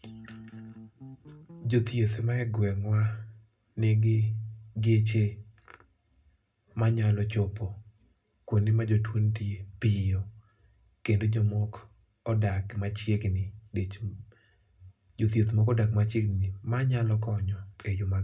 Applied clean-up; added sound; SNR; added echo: none; Bass guitar; 18 dB; reverberation time 0.2 s.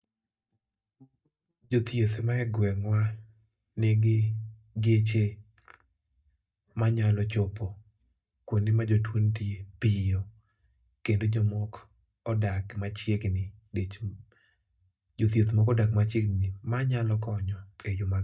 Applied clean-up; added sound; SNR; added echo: neural mask model DeepFilterNet 3.